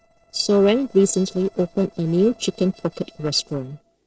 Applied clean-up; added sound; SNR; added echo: neural separator model SepFormer DNS4.